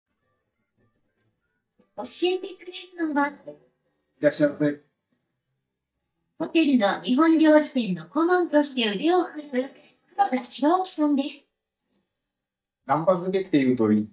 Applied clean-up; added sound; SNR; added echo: neural mask model DeepFilterNet 3.